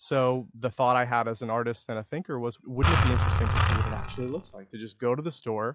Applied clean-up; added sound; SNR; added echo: classical method log-MMSE.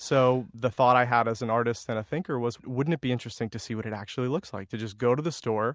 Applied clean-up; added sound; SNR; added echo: none; none; none; none.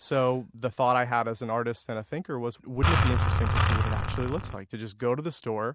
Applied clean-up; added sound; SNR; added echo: none; Engine; -5 dB; none.